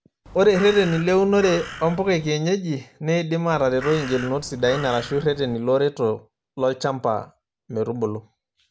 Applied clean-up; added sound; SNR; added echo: none; Crow; 14 dB; none.